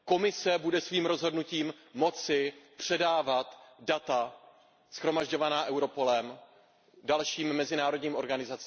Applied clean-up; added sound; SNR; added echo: none; none; none; none.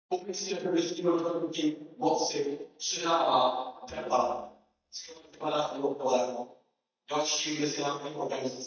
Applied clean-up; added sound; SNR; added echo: neural mask model DeepFilterNet 3.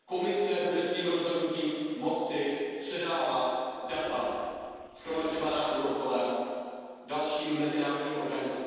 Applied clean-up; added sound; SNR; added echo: neural separator model SepFormer DNS4.